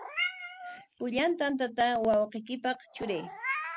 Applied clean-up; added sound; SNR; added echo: none; Meow; 8 dB; none.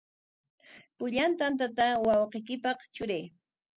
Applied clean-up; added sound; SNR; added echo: none; none; none; none.